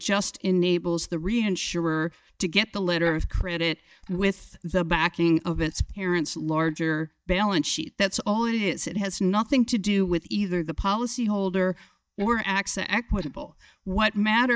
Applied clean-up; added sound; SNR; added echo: neural mask model DeepFilterNet 3.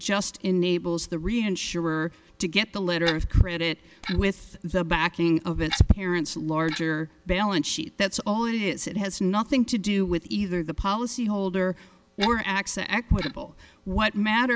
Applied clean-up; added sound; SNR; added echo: none; Clock; 12 dB; none.